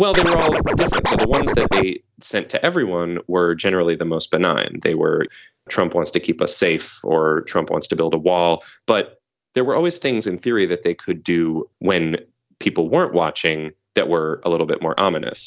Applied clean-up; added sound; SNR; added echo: none; Scratching (performance technique); -1 dB; none.